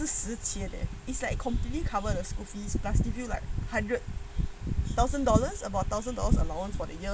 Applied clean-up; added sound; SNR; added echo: none; none; none; none.